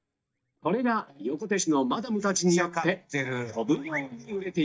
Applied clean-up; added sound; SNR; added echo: neural mask model DeepFilterNet 3.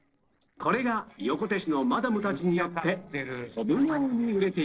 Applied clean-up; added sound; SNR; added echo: neural separator model SepFormer DNS4.